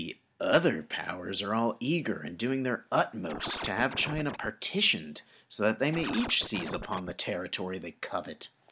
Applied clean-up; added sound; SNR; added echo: none; Scratching (performance technique); 9 dB; none.